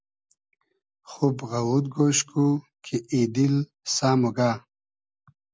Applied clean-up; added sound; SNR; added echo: none; none; none; none.